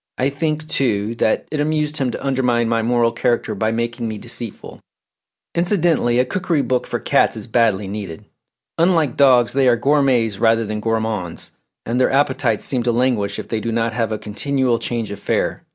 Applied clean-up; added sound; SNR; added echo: none; none; none; none.